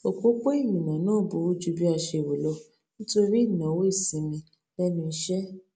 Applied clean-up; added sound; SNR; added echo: none; none; none; none.